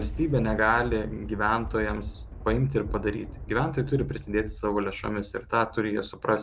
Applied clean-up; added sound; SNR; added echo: none; Thunder; 10 dB; none.